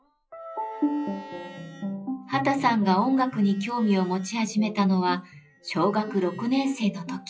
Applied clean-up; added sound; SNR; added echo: classical method WPE with log-MMSE.